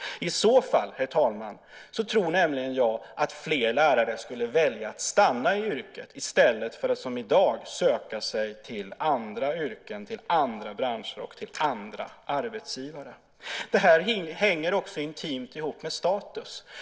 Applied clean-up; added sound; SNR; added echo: none; none; none; none.